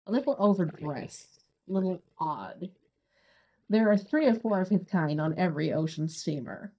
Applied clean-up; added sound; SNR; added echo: neural mask model DeepFilterNet 3.